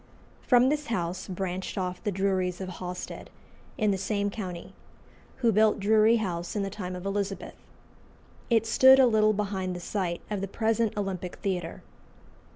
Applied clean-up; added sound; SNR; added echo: none; none; none; none.